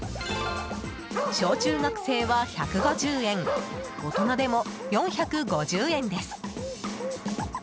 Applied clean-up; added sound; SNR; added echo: none; Bark; 4 dB; none.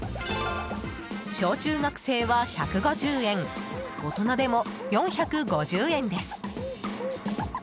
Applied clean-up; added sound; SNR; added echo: none; none; none; none.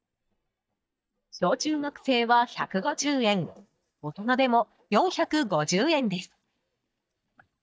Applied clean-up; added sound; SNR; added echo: neural mask model DeepFilterNet 3.